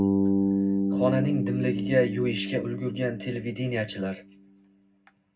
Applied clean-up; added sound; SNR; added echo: none; Bass guitar; -1 dB; reverberation time 0.3 s.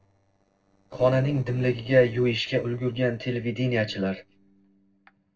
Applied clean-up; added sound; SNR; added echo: neural separator model SepFormer DNS4.